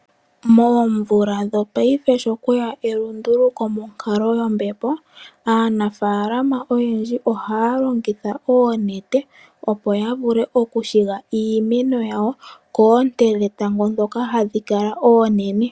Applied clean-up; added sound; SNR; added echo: none; none; none; none.